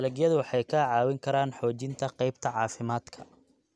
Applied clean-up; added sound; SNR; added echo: none; none; none; none.